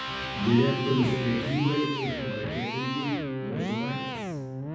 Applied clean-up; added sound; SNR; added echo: none; Electric guitar; 5 dB; reverberation time 1.2 s.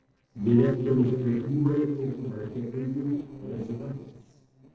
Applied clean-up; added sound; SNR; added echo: neural separator model SepFormer DNS4.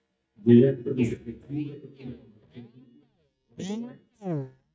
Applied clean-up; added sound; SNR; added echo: neural mask model DeepFilterNet 3.